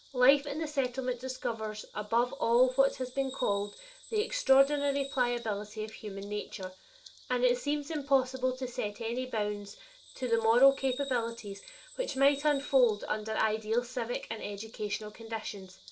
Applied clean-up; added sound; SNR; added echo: none; Bird vocalization, bird call, bird song; 20 dB; reverberation time 0.2 s.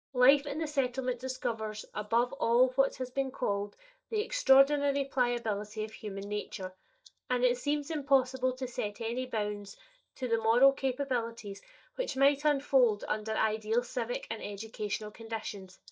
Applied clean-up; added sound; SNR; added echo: neural mask model DeepFilterNet 3.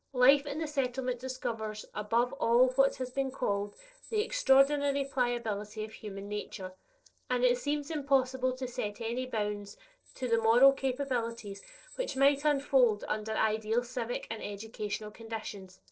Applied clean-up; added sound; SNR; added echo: neural separator model SepFormer DNS4.